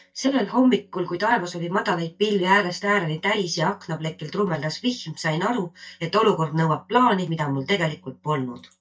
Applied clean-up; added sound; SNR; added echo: neural mask model DeepFilterNet 3.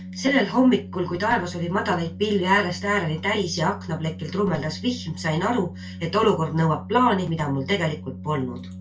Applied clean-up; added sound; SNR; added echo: none; Organ; 13 dB; reverberation time 0.2 s.